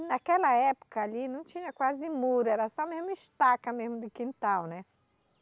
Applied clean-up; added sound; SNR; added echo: none; none; none; none.